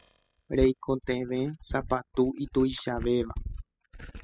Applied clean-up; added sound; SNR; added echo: classical method spectral subtraction.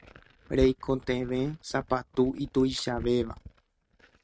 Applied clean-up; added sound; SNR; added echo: neural mask model RNNoise.